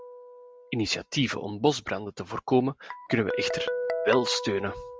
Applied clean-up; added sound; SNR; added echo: none; Guitar; 7 dB; none.